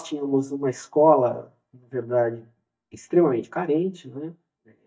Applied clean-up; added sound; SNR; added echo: neural mask model DeepFilterNet 3.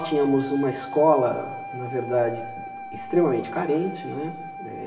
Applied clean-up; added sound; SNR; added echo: none; Wind instrument, woodwind instrument; 12 dB; reverberation time 1.1 s.